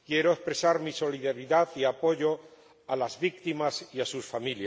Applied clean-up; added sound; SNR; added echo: none; none; none; none.